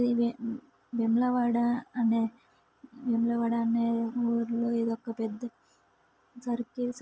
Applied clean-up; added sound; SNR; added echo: none; none; none; none.